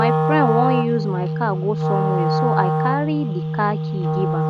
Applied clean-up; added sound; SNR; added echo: none; Wind instrument, woodwind instrument; -3 dB; none.